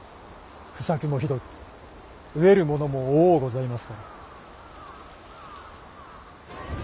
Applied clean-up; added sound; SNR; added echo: none; none; none; none.